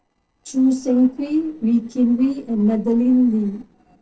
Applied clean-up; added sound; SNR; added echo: neural separator model SepFormer DNS4.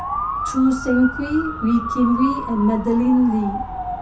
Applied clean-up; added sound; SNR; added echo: none; Motor vehicle (road) / Siren; 7 dB; reverberation time 0.3 s.